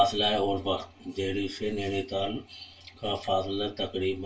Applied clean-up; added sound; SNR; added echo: none; none; none; reverberation time 0.1 s.